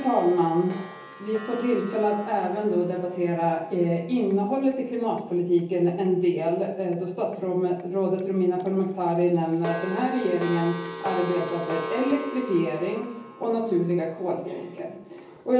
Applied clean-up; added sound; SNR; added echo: none; Clock; 14 dB; reverberation time 0.7 s.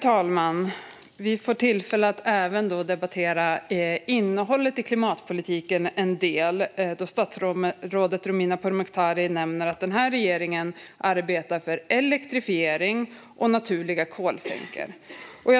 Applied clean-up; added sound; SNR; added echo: none; none; none; none.